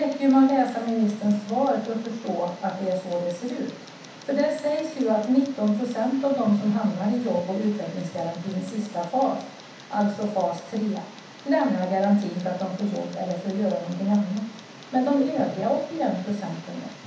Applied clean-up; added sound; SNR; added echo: none; Tick; 19 dB; reverberation time 0.7 s.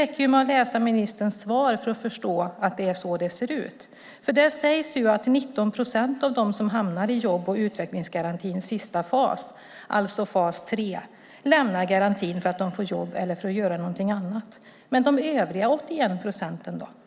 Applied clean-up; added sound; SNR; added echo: none; none; none; none.